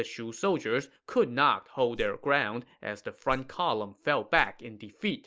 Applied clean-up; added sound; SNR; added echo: none; Whoosh, swoosh, swish; 13 dB; none.